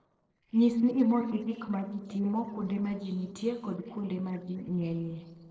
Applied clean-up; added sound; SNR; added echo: neural separator model SepFormer DNS4.